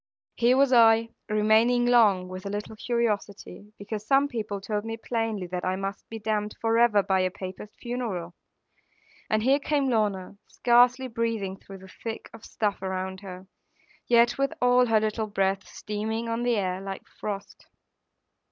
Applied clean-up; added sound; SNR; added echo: none; none; none; none.